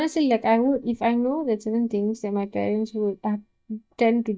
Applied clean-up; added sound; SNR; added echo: neural mask model DeepFilterNet 3.